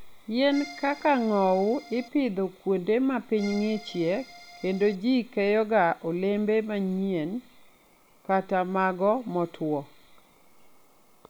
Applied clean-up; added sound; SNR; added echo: none; Accordion; 18 dB; none.